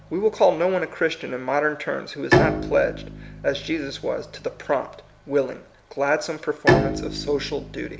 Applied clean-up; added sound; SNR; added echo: none; Bowed string instrument; 3 dB; none.